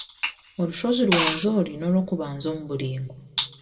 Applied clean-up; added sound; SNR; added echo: none; Liquid; -2 dB; reverberation time 1.4 s.